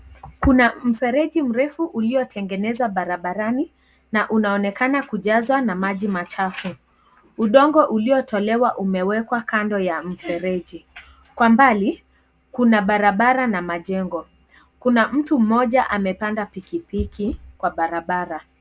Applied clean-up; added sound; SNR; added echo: none; none; none; none.